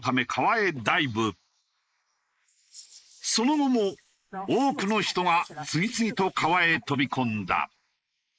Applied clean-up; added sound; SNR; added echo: neural mask model Resemble Enhance denoiser.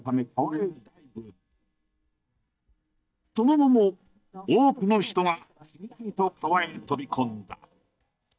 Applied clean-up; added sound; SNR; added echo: neural mask model DeepFilterNet 3.